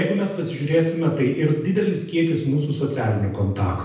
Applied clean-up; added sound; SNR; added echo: none; none; none; reverberation time 0.9 s.